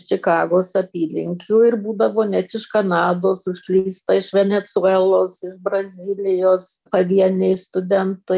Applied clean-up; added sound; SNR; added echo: none; none; none; none.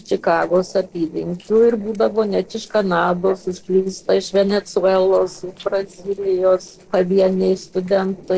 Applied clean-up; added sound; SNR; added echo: neural separator model SepFormer DNS4.